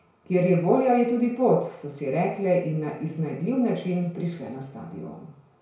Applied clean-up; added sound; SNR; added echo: none; none; none; reverberation time 0.5 s.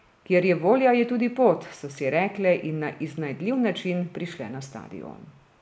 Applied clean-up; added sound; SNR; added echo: none; none; none; none.